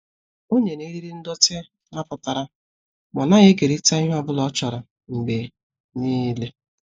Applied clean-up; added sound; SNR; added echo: neural mask model Resemble Enhance denoiser.